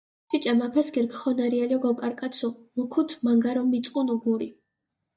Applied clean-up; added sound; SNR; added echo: neural mask model DeepFilterNet 3.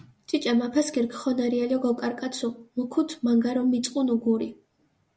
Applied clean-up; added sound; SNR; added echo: none; none; none; none.